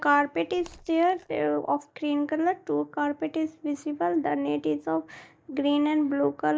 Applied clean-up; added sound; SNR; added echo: neural mask model DeepFilterNet 3.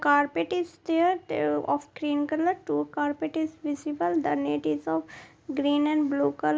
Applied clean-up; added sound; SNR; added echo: none; none; none; none.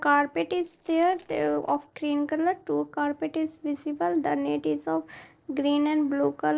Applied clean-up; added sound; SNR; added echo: neural separator model SepFormer DNS4.